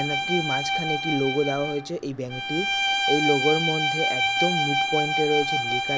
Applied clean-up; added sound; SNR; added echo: none; Bowed string instrument; -2 dB; none.